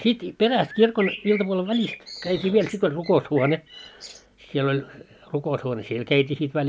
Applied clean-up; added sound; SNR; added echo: none; Bird; 14 dB; none.